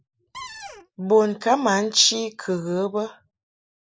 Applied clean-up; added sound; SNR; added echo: neural mask model Resemble Enhance denoiser.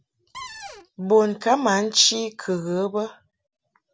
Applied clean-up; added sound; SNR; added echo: none; Cupboard open or close; 15 dB; none.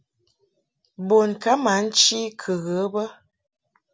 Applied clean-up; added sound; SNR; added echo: none; none; none; none.